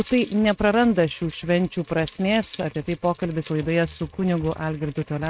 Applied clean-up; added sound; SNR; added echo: neural mask model RNNoise.